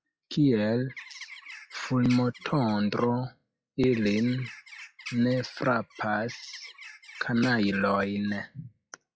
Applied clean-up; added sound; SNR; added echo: classical method log-MMSE.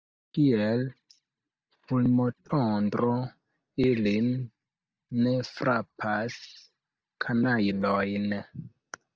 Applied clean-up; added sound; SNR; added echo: neural mask model DeepFilterNet 3.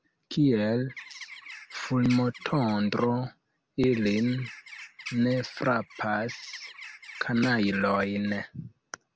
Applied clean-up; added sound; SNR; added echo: none; Bird; 16 dB; none.